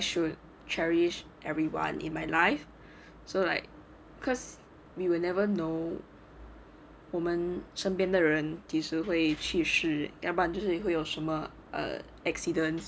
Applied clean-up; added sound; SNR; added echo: none; none; none; none.